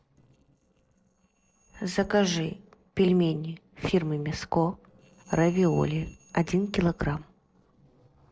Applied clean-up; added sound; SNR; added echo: neural separator model SepFormer DNS4.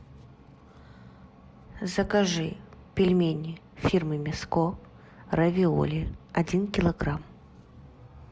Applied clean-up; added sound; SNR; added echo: none; none; none; none.